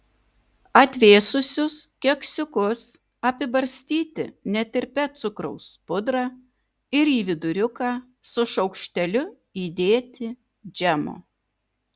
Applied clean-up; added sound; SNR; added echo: none; none; none; none.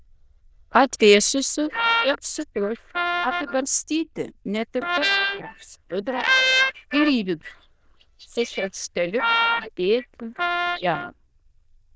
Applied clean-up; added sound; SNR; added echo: neural diffusion model UNIVERSE++.